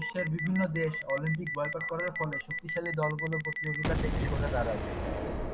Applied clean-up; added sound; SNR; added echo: none; Boom; 1 dB; none.